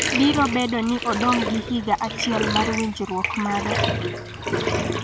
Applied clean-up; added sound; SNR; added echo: none; Bathtub (filling or washing); 2 dB; none.